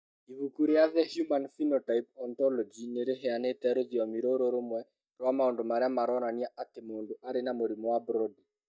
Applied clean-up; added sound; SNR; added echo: neural mask model DeepFilterNet 3.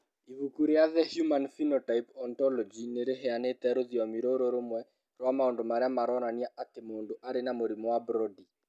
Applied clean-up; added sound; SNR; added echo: none; none; none; none.